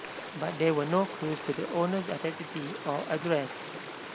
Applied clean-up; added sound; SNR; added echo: none; Stream; 9 dB; none.